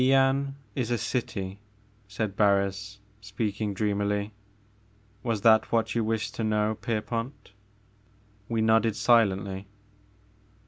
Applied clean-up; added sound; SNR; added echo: none; none; none; none.